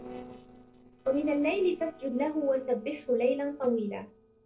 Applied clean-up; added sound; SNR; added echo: neural separator model SepFormer DNS4.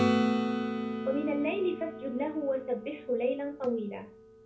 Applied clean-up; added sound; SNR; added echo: none; Acoustic guitar / Strum; 0 dB; reverberation time 0.3 s.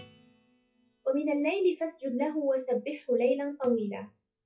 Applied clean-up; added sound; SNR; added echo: classical method WPE with log-MMSE.